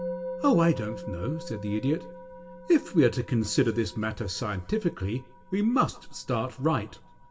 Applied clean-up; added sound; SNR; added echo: none; Musical instrument; 13 dB; reverberation time 0.7 s.